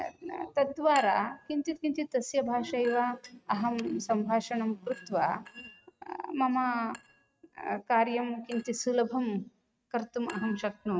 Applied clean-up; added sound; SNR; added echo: neural mask model RNNoise.